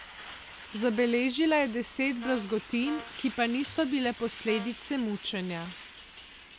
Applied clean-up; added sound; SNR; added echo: none; Truck + Brass instrument; 15 dB; none.